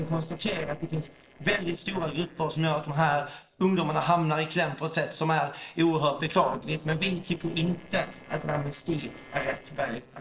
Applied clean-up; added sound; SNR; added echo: neural separator model SepFormer DNS4.